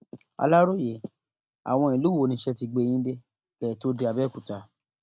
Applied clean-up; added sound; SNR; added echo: none; none; none; none.